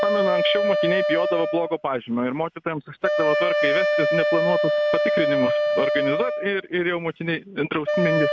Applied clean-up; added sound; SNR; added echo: none; Wind instrument, woodwind instrument; -3 dB; none.